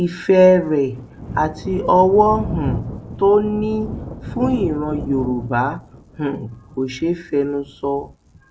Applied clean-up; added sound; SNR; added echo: none; Thunder; 11 dB; none.